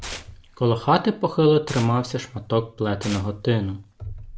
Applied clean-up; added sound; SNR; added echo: none; Tearing; 19 dB; none.